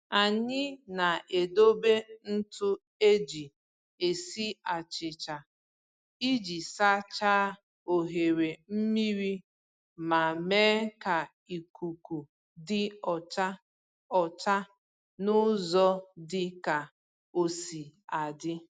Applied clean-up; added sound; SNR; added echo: none; none; none; none.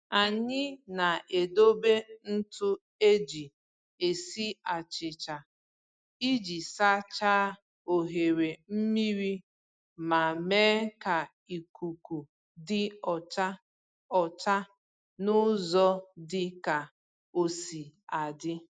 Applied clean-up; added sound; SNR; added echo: neural mask model DeepFilterNet 3.